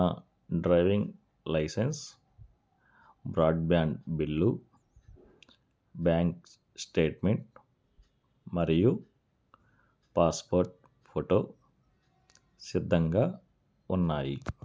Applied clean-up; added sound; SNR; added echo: none; none; none; none.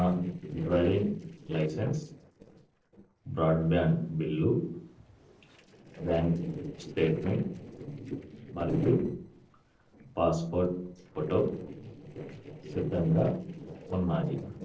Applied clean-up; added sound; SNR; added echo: neural separator model SepFormer DNS4.